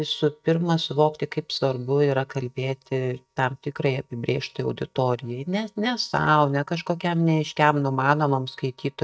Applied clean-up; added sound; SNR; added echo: neural mask model DeepFilterNet 3.